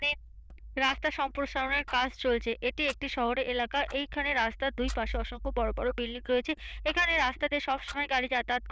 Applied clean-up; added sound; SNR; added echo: neural diffusion model UNIVERSE++.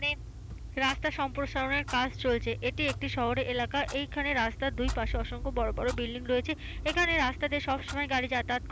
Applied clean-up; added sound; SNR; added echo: none; Clock; 7 dB; none.